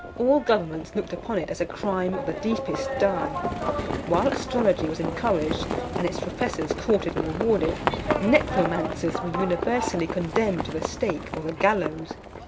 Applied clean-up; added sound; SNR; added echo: none; Livestock, farm animals, working animals; 4 dB; none.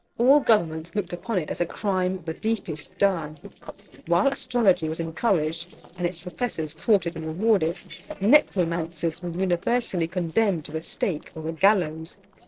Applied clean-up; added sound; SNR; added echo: neural separator model SepFormer DNS4.